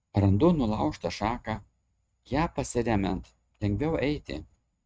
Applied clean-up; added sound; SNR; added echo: neural mask model RNNoise.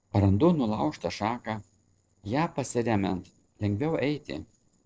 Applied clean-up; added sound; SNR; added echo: neural separator model SepFormer DNS4.